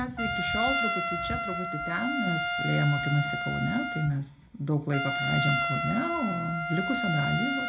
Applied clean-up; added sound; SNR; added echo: none; Trumpet; 1 dB; reverberation time 0.2 s.